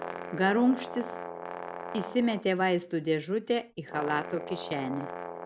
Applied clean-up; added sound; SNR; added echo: none; Brass instrument; 10 dB; none.